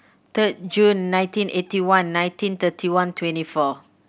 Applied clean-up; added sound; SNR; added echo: none; none; none; none.